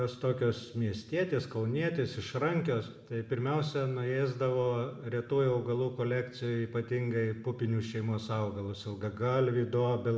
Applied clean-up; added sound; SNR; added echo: none; none; none; reverberation time 0.8 s.